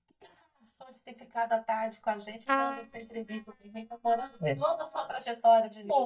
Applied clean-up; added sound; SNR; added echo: neural mask model DeepFilterNet 3.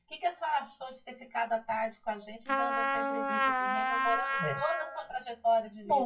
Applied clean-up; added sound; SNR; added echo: classical method WPE with log-MMSE.